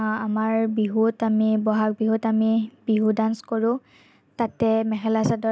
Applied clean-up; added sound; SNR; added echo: none; none; none; none.